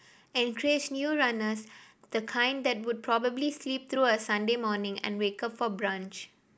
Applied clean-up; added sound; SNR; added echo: none; none; none; none.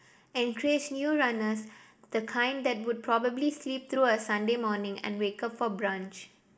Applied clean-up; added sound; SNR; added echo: none; none; none; reverberation time 0.8 s.